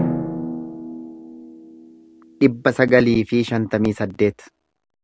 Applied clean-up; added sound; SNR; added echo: none; Drum; 10 dB; none.